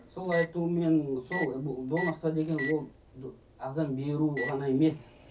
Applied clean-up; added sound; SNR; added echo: none; Microwave oven; 12 dB; reverberation time 0.3 s.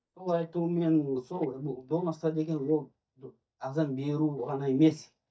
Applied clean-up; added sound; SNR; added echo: neural mask model DeepFilterNet 3.